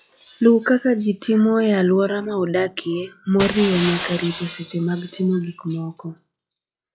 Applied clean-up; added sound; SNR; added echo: classical method log-MMSE.